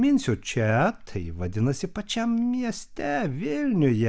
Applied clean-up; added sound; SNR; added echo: none; none; none; none.